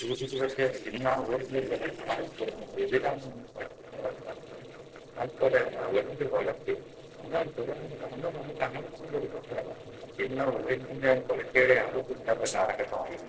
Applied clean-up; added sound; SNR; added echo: neural separator model SepFormer DNS4.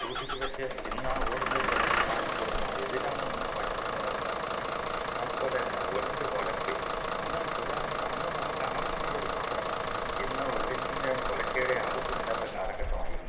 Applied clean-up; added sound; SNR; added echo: none; Engine starting / Bus; -5 dB; reverberation time 1.4 s.